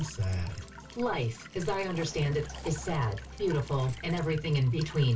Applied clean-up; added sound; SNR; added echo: none; Walk, footsteps / Stream / Trickle, dribble / Chirp, tweet; 17 dB; reverberation time 0.2 s.